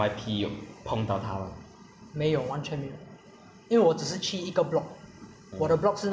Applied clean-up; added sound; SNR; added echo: none; none; none; none.